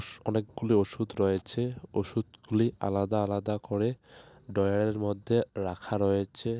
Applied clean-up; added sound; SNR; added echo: none; none; none; none.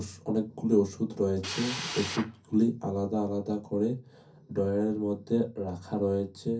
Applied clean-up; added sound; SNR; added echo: none; Drill; 8 dB; reverberation time 0.3 s.